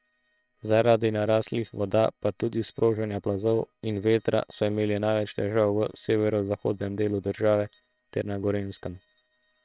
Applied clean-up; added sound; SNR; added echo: neural separator model SepFormer WHAM!.